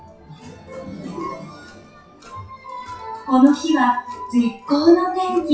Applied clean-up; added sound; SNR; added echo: classical method WPE with log-MMSE.